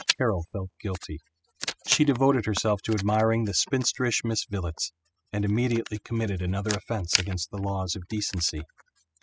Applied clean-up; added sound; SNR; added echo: classical method spectral subtraction.